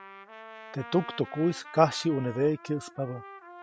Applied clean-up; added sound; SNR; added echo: none; Trumpet; 16 dB; none.